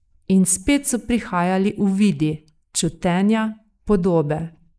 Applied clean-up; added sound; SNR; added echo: neural mask model Resemble Enhance denoiser.